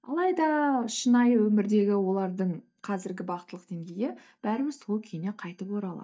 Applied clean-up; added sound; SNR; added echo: neural mask model DeepFilterNet 3.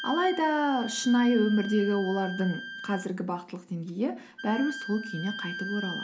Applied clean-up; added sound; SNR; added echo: none; Wind instrument, woodwind instrument; 12 dB; none.